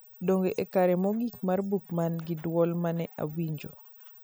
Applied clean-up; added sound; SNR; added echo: none; none; none; none.